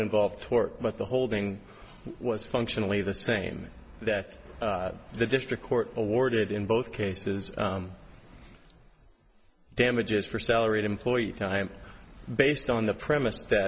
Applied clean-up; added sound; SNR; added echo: none; none; none; none.